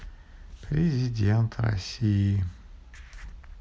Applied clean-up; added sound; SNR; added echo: none; none; none; none.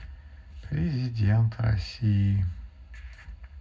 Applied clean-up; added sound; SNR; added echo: none; none; none; reverberation time 0.4 s.